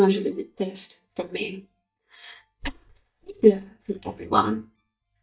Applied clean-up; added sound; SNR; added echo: neural mask model DeepFilterNet 3.